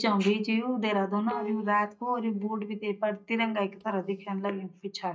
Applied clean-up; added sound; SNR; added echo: neural mask model DeepFilterNet 3.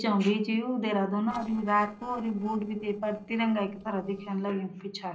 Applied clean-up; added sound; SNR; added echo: neural separator model SepFormer DNS4.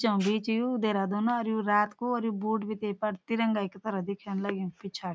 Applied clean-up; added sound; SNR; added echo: none; none; none; none.